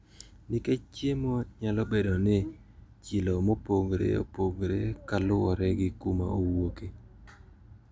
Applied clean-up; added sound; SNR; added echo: none; none; none; none.